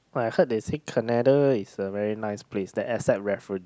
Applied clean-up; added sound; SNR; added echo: none; none; none; none.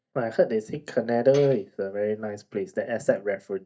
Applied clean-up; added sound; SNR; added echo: neural mask model DeepFilterNet 3.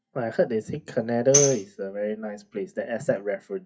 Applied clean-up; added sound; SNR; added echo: classical method WPE with log-MMSE.